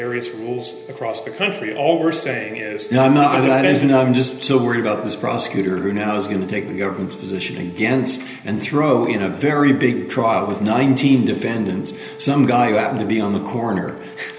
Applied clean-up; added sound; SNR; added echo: none; Wind instrument, woodwind instrument; 19 dB; reverberation time 1.4 s.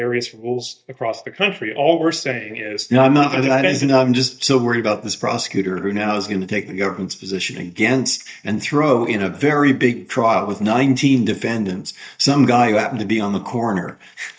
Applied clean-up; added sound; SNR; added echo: neural mask model DeepFilterNet 3.